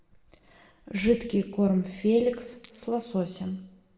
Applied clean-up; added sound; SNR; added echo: none; none; none; reverberation time 0.7 s.